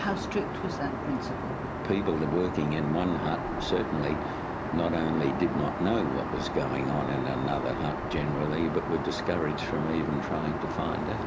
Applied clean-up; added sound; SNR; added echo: none; Aircraft; 2 dB; none.